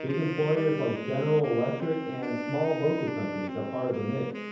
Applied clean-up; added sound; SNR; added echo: none; Wind instrument, woodwind instrument; 8 dB; reverberation time 0.9 s.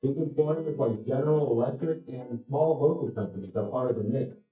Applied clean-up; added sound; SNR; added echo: neural mask model DeepFilterNet 3.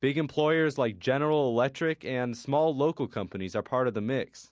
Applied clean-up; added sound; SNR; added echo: none; none; none; none.